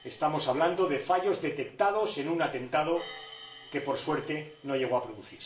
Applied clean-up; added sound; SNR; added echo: none; Hi-hat; 19 dB; reverberation time 0.4 s.